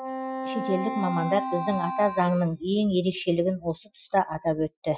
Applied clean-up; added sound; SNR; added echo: classical method Wiener filter.